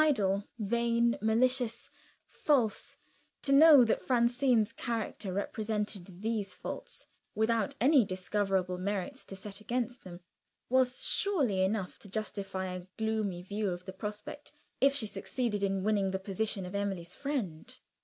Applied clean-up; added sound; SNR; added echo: none; none; none; none.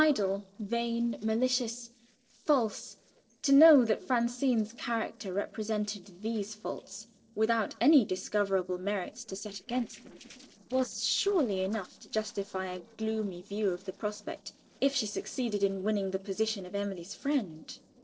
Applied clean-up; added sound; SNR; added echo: neural separator model SepFormer DNS4.